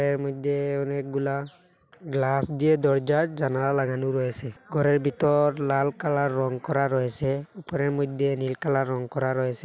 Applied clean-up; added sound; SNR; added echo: none; none; none; none.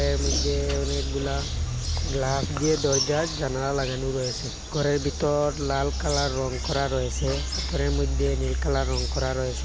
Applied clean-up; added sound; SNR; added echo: none; Bird vocalization, bird call, bird song; 1 dB; none.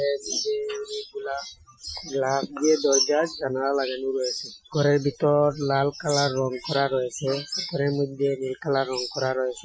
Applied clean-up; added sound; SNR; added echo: classical method Wiener filter.